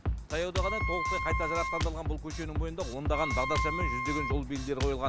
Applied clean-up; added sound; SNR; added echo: none; Drum kit + Wind instrument, woodwind instrument; -2 dB; none.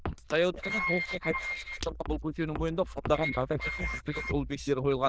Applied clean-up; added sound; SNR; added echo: neural diffusion model UNIVERSE++.